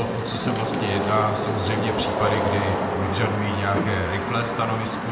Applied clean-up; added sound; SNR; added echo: none; Wind / Rain; 0 dB; reverberation time 2.3 s.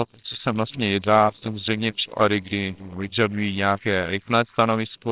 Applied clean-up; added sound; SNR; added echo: neural separator model SepFormer WHAMR!.